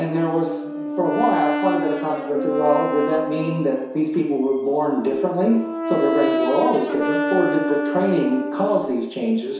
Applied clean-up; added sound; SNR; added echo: none; Brass instrument; 4 dB; reverberation time 0.7 s.